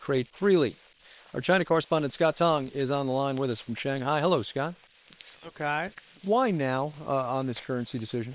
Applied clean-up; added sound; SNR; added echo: neural separator model SepFormer WHAM!.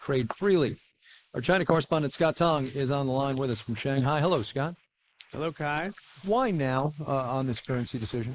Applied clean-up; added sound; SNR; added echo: neural mask model Resemble Enhance denoiser.